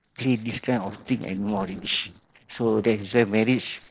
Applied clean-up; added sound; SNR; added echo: neural separator model SepFormer DNS4.